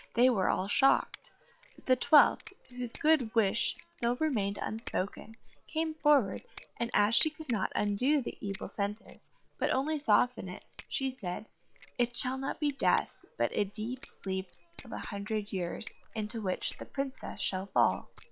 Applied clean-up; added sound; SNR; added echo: neural separator model SepFormer WHAM!.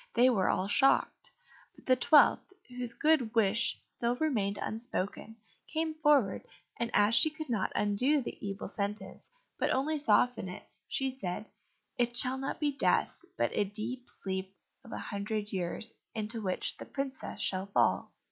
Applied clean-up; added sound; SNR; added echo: none; none; none; none.